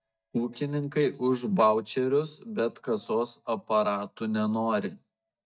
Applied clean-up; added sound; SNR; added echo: neural mask model DeepFilterNet 3.